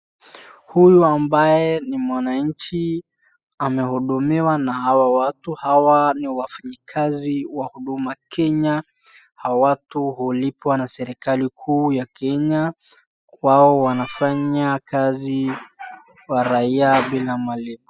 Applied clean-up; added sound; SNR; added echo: classical method spectral subtraction.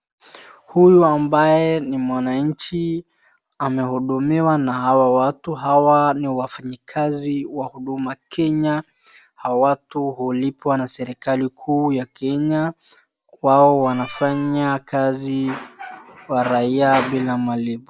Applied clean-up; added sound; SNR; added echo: none; Meow; 19 dB; none.